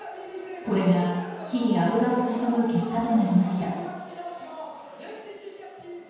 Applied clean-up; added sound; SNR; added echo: none; none; none; reverberation time 1.2 s.